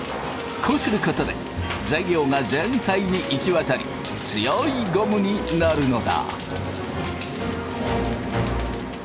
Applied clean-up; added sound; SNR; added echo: none; Bowed string instrument; 17 dB; none.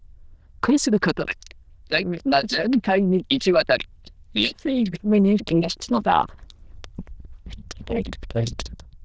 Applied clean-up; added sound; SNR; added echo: neural diffusion model UNIVERSE++.